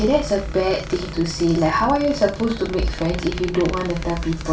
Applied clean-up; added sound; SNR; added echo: none; Squeak; 17 dB; reverberation time 0.2 s.